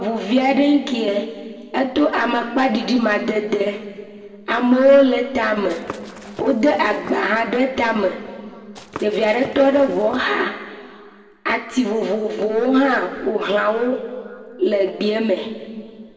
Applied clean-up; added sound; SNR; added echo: none; Walk, footsteps / Run; 17 dB; reverberation time 1.9 s.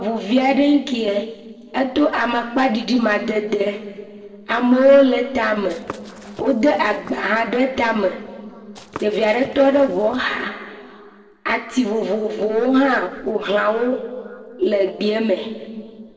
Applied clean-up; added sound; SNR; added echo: neural separator model SepFormer DNS4.